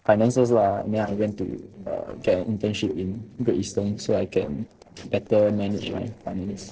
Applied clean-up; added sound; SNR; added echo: neural separator model SepFormer DNS4.